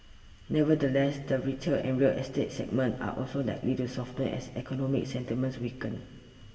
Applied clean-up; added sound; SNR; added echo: none; none; none; reverberation time 3.0 s.